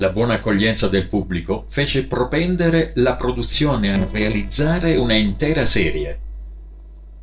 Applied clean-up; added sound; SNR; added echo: neural separator model SepFormer DNS4.